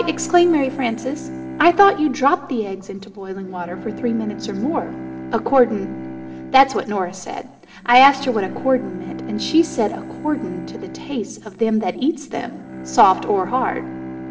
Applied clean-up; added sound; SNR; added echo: none; Bowed string instrument; 12 dB; reverberation time 1.2 s.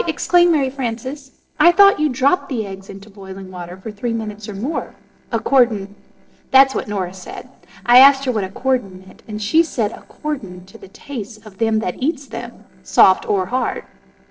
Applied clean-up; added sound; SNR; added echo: neural separator model SepFormer DNS4.